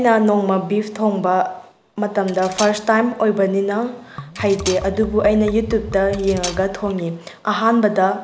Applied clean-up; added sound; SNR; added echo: none; Liquid + Cutlery, silverware; 13 dB; none.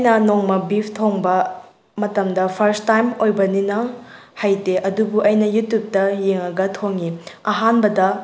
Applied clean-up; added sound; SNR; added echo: none; none; none; none.